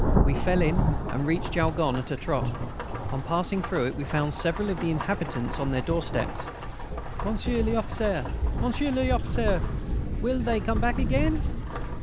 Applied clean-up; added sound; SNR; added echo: none; Rain / Thunderstorm; -1 dB; none.